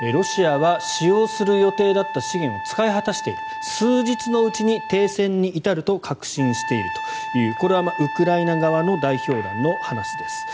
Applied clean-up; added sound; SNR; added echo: none; Trumpet; 8 dB; none.